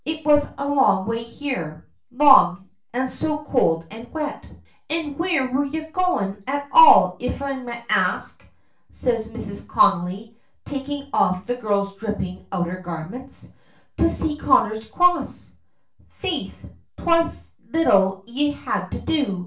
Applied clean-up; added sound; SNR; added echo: none; none; none; reverberation time 0.3 s.